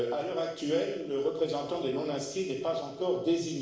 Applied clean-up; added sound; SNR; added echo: neural separator model SepFormer DNS4.